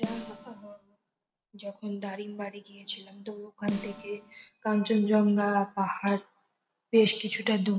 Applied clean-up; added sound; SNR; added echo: none; Snare drum; 12 dB; none.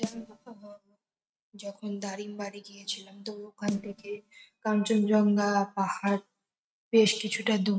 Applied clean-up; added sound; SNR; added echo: neural mask model RNNoise.